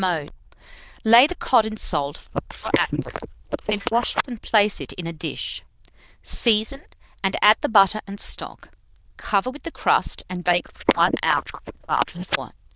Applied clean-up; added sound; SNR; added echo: neural diffusion model UNIVERSE++.